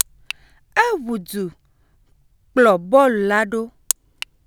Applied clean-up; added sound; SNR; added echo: none; none; none; none.